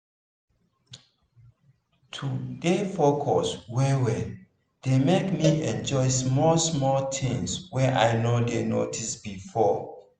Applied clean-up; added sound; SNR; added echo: none; Cowbell; 11 dB; none.